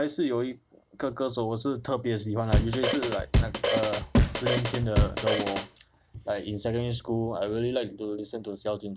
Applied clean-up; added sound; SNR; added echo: none; Drum kit; -4 dB; none.